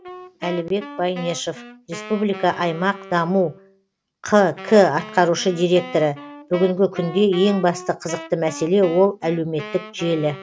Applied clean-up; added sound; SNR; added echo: none; Wind instrument, woodwind instrument; 16 dB; none.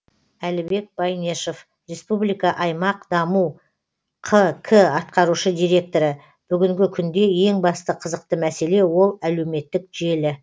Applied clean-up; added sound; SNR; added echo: none; none; none; none.